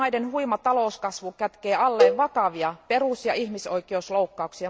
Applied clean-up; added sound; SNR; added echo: none; Cowbell; 1 dB; none.